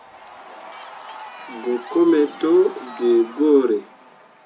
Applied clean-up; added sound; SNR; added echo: none; Crowd / Cheering; 18 dB; reverberation time 0.2 s.